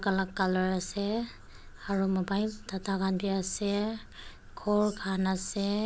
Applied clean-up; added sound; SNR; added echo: none; none; none; none.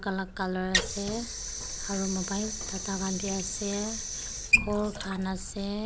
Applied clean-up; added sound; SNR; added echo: none; Sink (filling or washing) / Water; 0 dB; none.